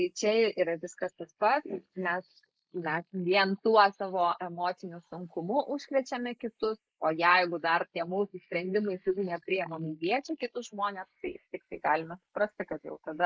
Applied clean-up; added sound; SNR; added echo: neural mask model Resemble Enhance denoiser.